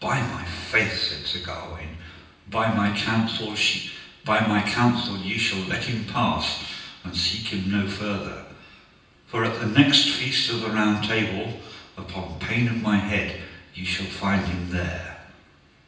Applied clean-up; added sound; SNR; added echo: none; none; none; reverberation time 0.9 s.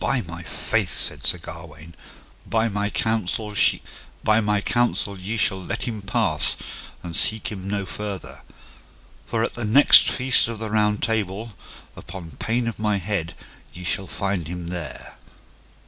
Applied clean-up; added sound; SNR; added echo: none; none; none; none.